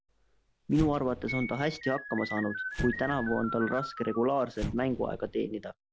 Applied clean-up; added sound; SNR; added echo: none; Explosion + Keyboard (musical); 8 dB; none.